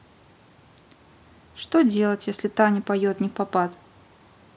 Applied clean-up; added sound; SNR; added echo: none; none; none; none.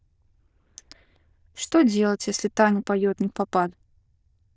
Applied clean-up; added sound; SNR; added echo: neural diffusion model UNIVERSE++.